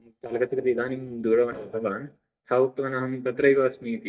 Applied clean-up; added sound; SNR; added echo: neural mask model DeepFilterNet 3.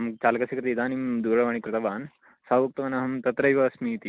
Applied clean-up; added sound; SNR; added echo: none; none; none; none.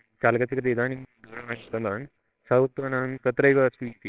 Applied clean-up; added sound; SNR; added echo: neural separator model SepFormer WHAMR!.